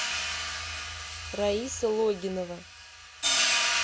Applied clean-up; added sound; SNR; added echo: none; Hi-hat; -2 dB; none.